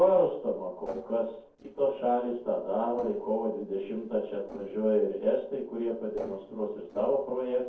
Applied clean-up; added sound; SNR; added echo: neural separator model SepFormer DNS4.